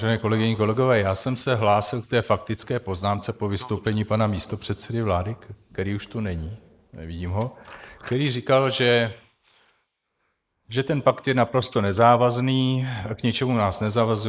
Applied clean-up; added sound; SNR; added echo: neural mask model Resemble Enhance denoiser.